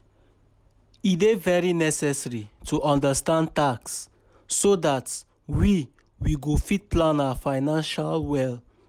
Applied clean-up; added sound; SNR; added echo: none; none; none; none.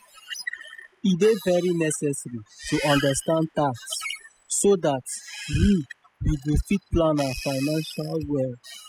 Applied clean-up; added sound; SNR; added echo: classical method spectral subtraction.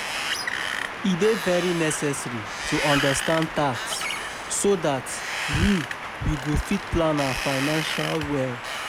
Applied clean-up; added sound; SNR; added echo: none; Wind; 4 dB; none.